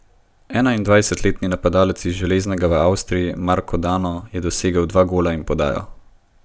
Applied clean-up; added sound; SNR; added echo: none; none; none; none.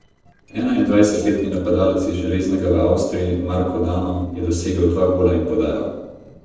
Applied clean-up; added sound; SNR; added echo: neural separator model SepFormer DNS4.